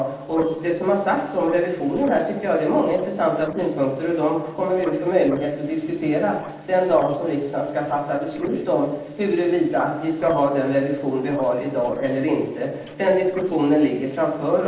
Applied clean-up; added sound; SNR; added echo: neural separator model SepFormer DNS4.